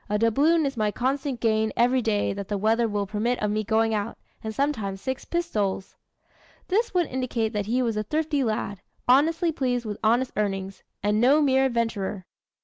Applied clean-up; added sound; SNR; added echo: none; none; none; none.